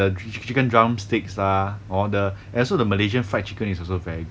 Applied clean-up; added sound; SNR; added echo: none; none; none; none.